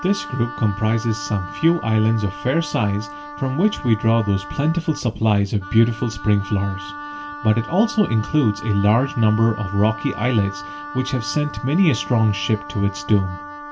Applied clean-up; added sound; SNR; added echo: none; Wind instrument, woodwind instrument; 13 dB; reverberation time 0.2 s.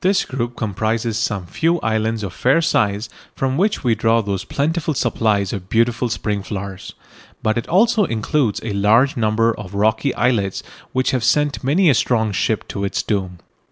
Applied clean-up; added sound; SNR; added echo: none; none; none; none.